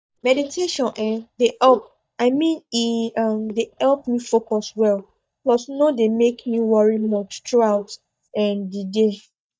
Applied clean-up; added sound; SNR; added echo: neural mask model DeepFilterNet 3.